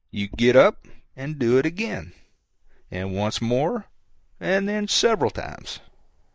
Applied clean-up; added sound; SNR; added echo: neural mask model Resemble Enhance denoiser.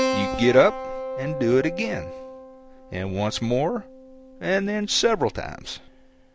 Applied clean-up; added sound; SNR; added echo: none; Keyboard (musical); 8 dB; none.